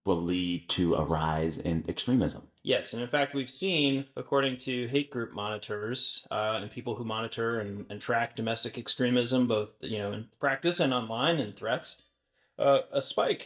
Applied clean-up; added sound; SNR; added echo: neural mask model DeepFilterNet 3.